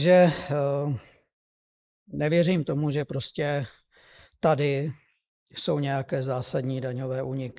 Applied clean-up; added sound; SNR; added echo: neural mask model Resemble Enhance denoiser.